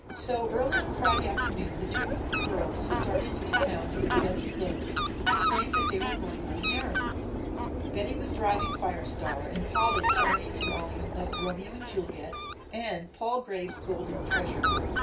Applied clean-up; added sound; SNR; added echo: none; Fowl; -5 dB; reverberation time 0.2 s.